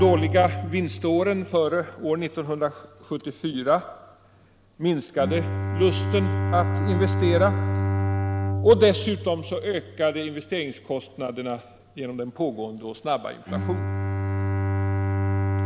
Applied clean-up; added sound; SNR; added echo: none; Bowed string instrument; 2 dB; none.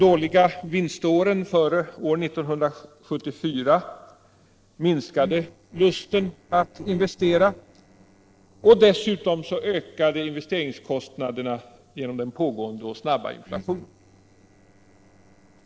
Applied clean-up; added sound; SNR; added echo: neural separator model SepFormer DNS4.